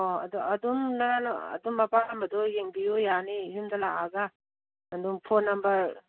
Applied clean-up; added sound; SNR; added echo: none; none; none; none.